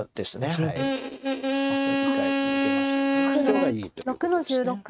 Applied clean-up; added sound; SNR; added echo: neural mask model RNNoise.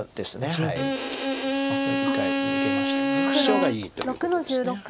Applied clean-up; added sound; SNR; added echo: none; Bowed string instrument; -3 dB; none.